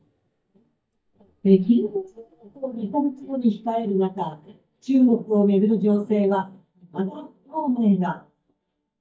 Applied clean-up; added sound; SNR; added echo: neural mask model DeepFilterNet 3.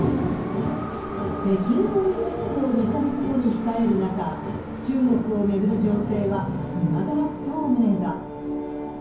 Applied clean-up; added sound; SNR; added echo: none; Subway, metro, underground; 14 dB; reverberation time 0.9 s.